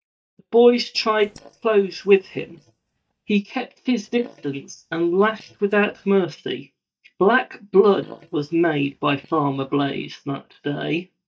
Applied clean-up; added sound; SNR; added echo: neural mask model DeepFilterNet 3.